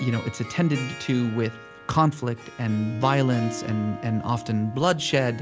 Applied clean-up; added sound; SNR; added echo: none; Harp; 13 dB; none.